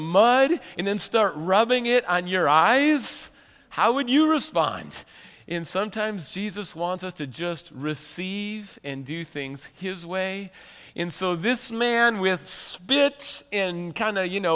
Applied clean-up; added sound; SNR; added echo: none; none; none; none.